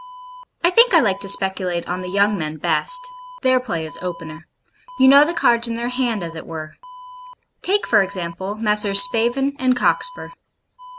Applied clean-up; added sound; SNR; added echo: none; Alarm; 19 dB; none.